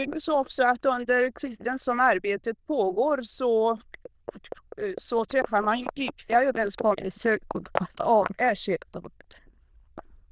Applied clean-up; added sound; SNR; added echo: neural diffusion model UNIVERSE++.